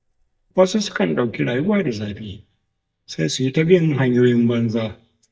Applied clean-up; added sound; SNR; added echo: neural mask model DeepFilterNet 3.